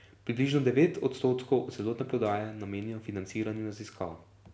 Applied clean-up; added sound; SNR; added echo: none; none; none; none.